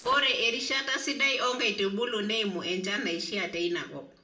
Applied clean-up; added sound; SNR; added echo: neural separator model SepFormer DNS4.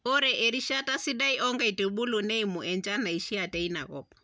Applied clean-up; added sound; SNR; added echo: none; none; none; none.